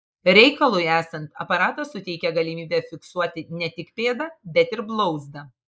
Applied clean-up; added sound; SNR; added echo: neural mask model Resemble Enhance denoiser.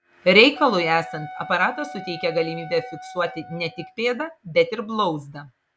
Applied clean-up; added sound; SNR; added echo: none; Wind instrument, woodwind instrument; 15 dB; none.